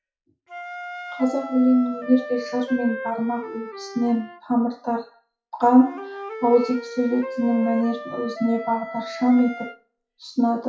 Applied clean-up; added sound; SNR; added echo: classical method WPE with log-MMSE.